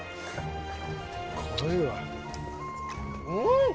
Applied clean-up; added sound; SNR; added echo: none; none; none; none.